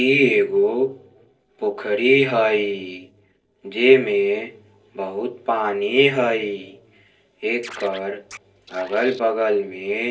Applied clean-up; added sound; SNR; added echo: neural separator model SepFormer DNS4.